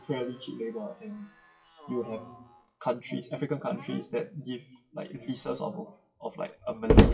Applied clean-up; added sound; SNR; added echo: classical method WPE with log-MMSE.